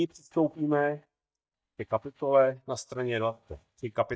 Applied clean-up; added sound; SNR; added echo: neural mask model DeepFilterNet 3.